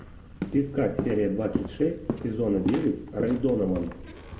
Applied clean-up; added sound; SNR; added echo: none; Walk, footsteps; 8 dB; reverberation time 0.4 s.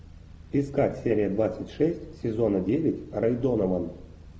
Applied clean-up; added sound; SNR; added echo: none; none; none; none.